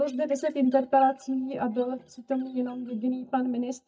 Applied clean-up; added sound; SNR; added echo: neural mask model DeepFilterNet 3.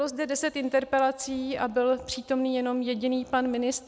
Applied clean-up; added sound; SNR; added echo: none; none; none; none.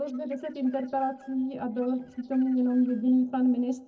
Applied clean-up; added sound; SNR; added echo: neural separator model SepFormer DNS4.